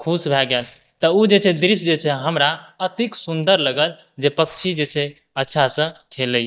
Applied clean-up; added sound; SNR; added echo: neural mask model DeepFilterNet 3.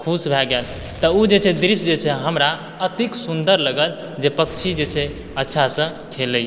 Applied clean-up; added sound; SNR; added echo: none; Gunshot, gunfire; 19 dB; none.